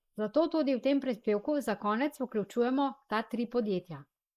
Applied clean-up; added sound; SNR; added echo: neural mask model Resemble Enhance denoiser.